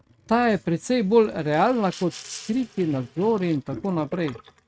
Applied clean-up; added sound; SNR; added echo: neural mask model RNNoise.